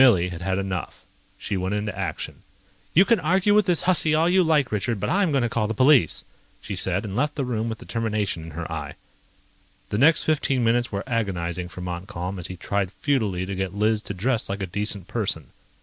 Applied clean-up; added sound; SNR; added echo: none; none; none; none.